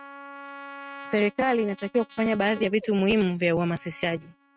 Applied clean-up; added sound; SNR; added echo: neural mask model RNNoise.